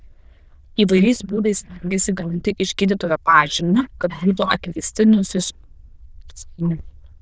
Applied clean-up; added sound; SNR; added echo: neural diffusion model UNIVERSE++.